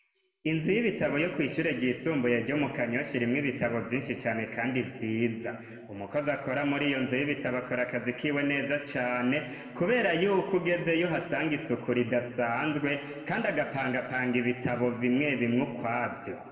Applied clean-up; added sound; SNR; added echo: none; none; none; reverberation time 1.7 s.